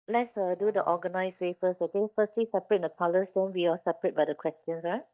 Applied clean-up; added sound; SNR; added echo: neural mask model DeepFilterNet 3.